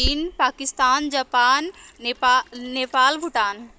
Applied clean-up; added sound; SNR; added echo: none; Sink (filling or washing); 14 dB; none.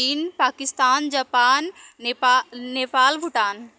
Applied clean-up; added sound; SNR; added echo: none; none; none; none.